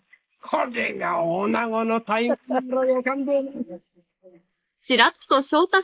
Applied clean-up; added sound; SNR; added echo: neural mask model Resemble Enhance denoiser.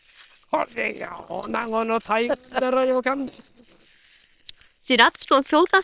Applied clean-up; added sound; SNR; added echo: neural separator model SepFormer WHAM!.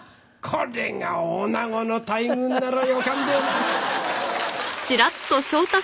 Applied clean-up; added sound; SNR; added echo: none; none; none; none.